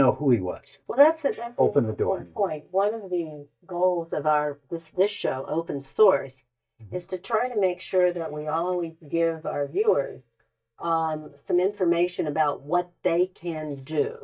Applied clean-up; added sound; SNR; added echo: neural mask model DeepFilterNet 3.